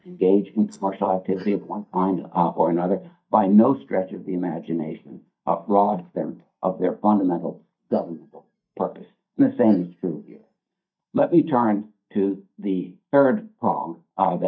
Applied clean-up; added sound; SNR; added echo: neural mask model DeepFilterNet 3.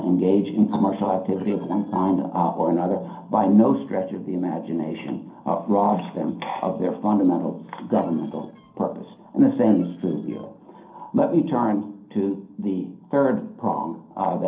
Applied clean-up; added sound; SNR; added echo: neural separator model SepFormer DNS4.